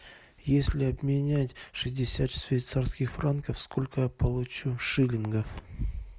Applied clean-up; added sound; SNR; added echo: none; none; none; none.